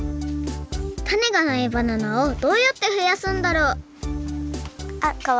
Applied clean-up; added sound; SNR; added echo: none; none; none; none.